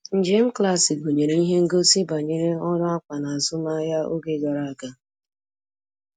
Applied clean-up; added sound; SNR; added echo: none; none; none; none.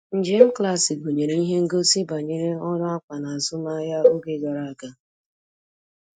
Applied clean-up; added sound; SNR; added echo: neural mask model DeepFilterNet 3.